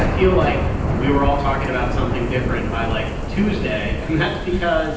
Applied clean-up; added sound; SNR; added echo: none; Thunder / Rain; 0 dB; reverberation time 0.9 s.